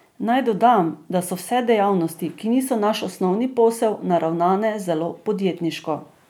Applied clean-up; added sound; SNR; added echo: none; none; none; none.